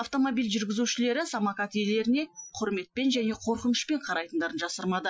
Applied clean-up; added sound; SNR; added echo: classical method Wiener filter.